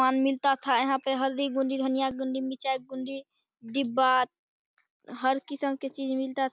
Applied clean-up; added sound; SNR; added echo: none; none; none; none.